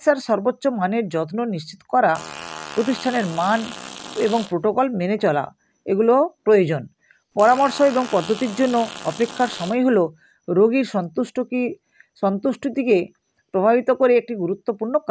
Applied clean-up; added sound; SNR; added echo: none; Fart; 14 dB; none.